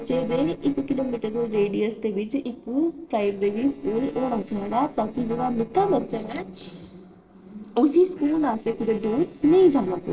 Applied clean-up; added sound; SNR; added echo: neural separator model SepFormer DNS4.